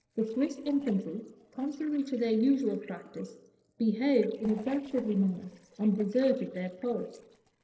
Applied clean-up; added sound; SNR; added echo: neural separator model SepFormer DNS4.